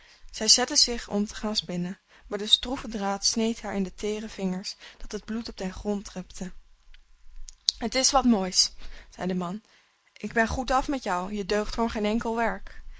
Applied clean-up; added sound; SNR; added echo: neural mask model Resemble Enhance denoiser.